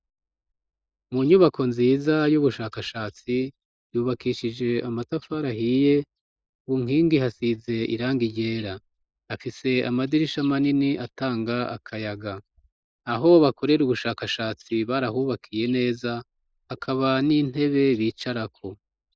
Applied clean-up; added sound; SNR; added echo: neural mask model Resemble Enhance denoiser.